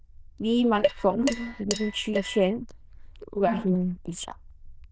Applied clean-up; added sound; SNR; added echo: neural diffusion model UNIVERSE++.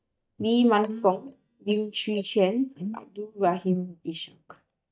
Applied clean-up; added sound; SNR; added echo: neural mask model DeepFilterNet 3.